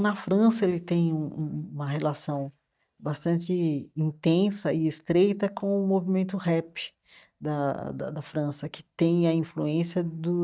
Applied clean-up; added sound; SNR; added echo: neural mask model DeepFilterNet 3.